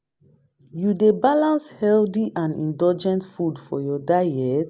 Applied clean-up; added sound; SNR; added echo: none; none; none; none.